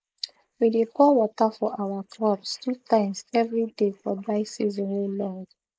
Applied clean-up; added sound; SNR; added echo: neural mask model Resemble Enhance denoiser.